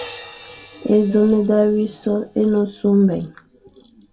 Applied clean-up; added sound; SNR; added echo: none; Crash cymbal; 15 dB; reverberation time 0.2 s.